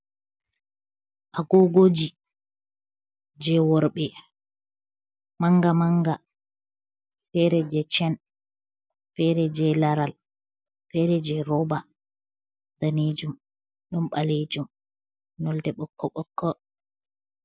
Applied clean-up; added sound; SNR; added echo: none; none; none; none.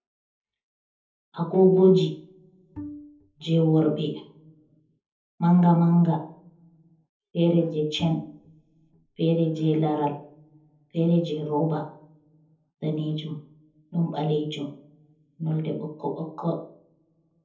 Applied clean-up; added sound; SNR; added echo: none; Bowed string instrument; 17 dB; reverberation time 0.6 s.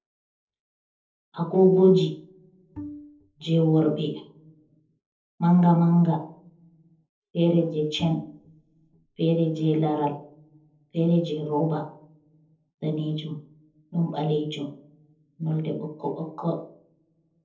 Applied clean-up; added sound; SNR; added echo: neural separator model SepFormer DNS4.